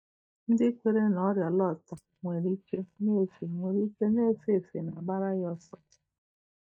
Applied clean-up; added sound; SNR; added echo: neural mask model DeepFilterNet 3.